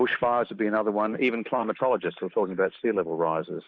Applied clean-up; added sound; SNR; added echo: neural mask model Resemble Enhance denoiser.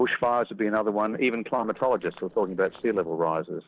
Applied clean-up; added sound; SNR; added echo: neural separator model SepFormer DNS4.